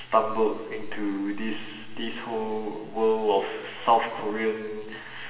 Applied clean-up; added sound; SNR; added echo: none; none; none; reverberation time 1.4 s.